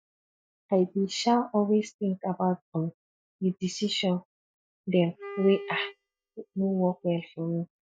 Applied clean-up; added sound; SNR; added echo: neural mask model DeepFilterNet 3.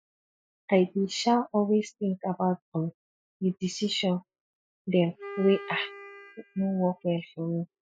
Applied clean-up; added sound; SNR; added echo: classical method spectral subtraction.